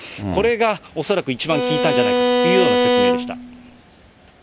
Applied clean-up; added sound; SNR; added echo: none; Bowed string instrument; -5 dB; none.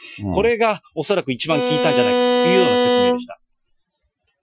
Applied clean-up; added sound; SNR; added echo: classical method Wiener filter.